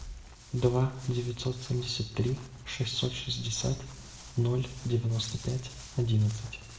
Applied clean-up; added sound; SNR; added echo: none; Walk, footsteps; 19 dB; reverberation time 0.8 s.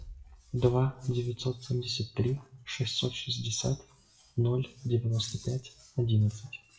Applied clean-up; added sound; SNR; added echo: classical method WPE with log-MMSE.